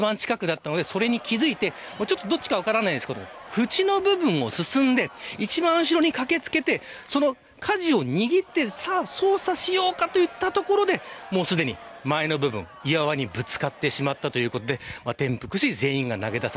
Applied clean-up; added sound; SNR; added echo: none; Crowd; 20 dB; none.